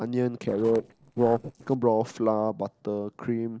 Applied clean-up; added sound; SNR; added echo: neural separator model SepFormer DNS4.